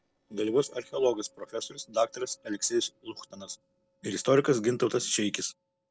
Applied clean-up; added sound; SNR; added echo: neural separator model SepFormer DNS4.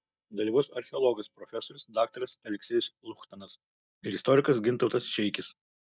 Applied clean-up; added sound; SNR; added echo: neural mask model DeepFilterNet 3.